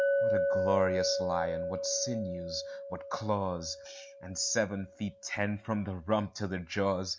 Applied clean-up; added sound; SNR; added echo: none; Chink, clink; 1 dB; none.